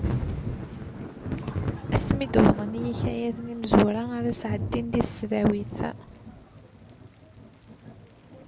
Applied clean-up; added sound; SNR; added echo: none; Thunder / Rain; 6 dB; none.